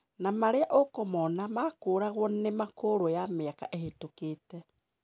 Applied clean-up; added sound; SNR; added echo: none; none; none; none.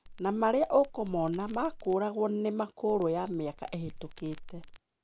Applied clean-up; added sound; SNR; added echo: none; Crackle; 15 dB; none.